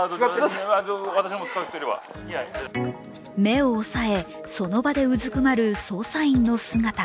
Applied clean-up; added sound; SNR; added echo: none; none; none; none.